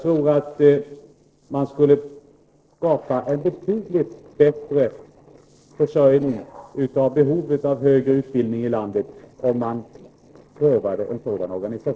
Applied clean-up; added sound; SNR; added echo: neural separator model SepFormer DNS4.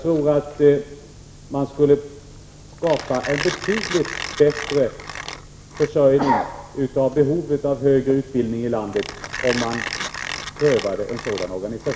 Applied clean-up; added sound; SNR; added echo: none; Mechanisms; 12 dB; none.